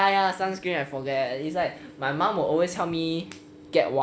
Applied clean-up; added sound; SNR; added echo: none; none; none; none.